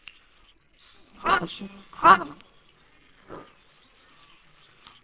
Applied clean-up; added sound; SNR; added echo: neural separator model SepFormer WHAMR!.